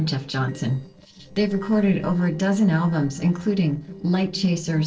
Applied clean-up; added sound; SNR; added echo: neural separator model SepFormer DNS4.